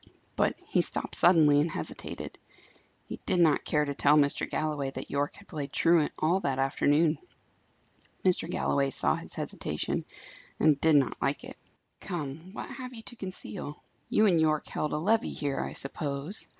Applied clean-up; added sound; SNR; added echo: none; none; none; none.